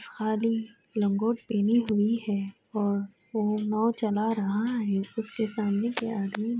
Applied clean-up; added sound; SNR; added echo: none; none; none; none.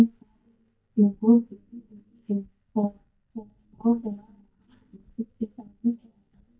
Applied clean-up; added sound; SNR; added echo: neural mask model DeepFilterNet 3.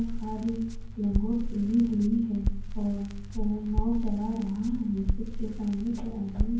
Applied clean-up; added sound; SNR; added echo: none; Crackle; 2 dB; reverberation time 0.9 s.